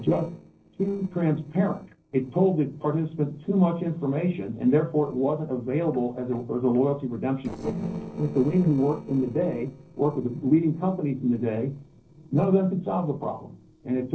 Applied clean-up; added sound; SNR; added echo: neural separator model SepFormer DNS4.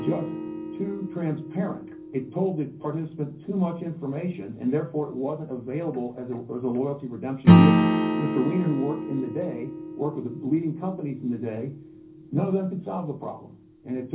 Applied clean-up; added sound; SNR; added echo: none; Acoustic guitar / Strum; -2 dB; reverberation time 0.5 s.